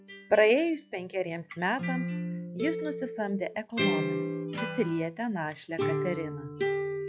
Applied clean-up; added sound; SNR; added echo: classical method log-MMSE.